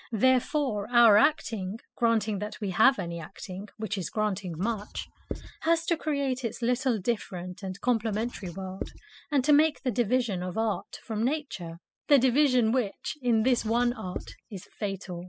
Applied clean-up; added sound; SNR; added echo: classical method spectral subtraction.